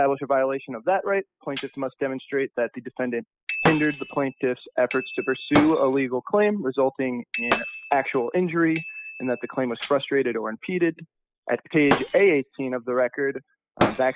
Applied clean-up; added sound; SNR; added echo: classical method spectral subtraction.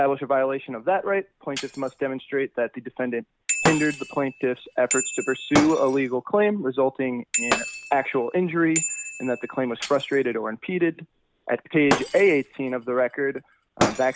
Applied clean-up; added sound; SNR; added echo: none; Bicycle bell + Shatter; 7 dB; none.